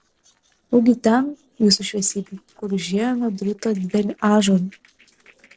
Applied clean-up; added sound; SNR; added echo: neural separator model SepFormer DNS4.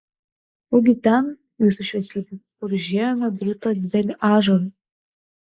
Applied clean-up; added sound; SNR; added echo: neural mask model Resemble Enhance denoiser.